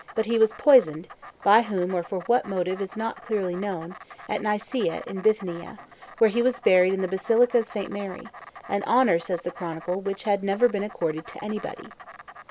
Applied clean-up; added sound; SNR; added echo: none; Insect; 19 dB; none.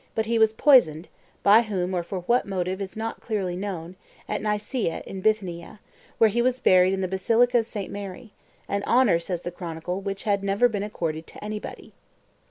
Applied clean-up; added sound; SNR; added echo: none; none; none; none.